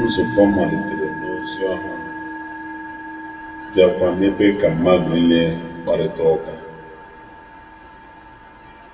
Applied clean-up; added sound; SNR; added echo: none; Musical instrument; 12 dB; reverberation time 1.1 s.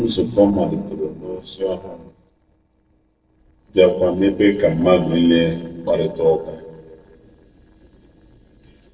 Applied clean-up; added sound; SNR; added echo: neural separator model SepFormer DNS4.